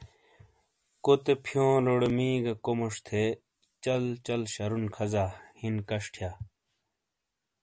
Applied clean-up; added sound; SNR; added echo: none; none; none; none.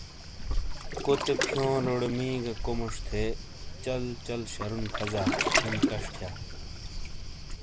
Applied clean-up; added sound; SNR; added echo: none; Waves, surf; -1 dB; none.